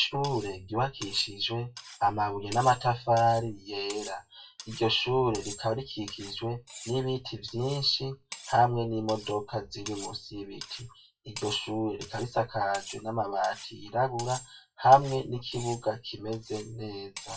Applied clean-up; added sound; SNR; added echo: classical method WPE with log-MMSE.